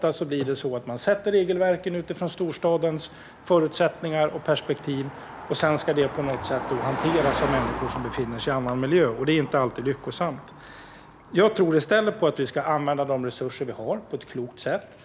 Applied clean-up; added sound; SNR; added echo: none; Car passing by; 12 dB; none.